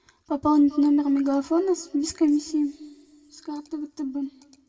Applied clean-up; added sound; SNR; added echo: none; none; none; reverberation time 1.5 s.